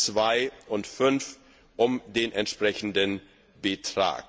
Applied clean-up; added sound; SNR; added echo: none; none; none; none.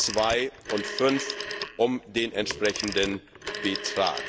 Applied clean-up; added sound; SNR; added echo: none; Telephone; 8 dB; none.